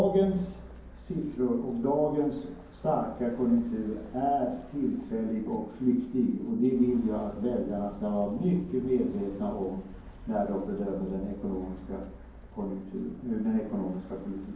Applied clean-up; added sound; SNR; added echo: none; Walk, footsteps; 18 dB; reverberation time 0.9 s.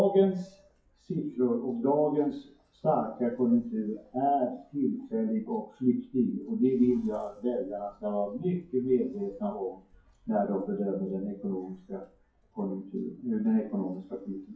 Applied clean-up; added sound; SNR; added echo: classical method WPE with log-MMSE.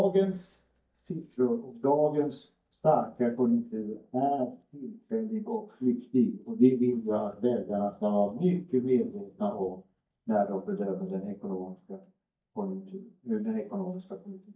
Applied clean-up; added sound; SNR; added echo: neural mask model DeepFilterNet 3.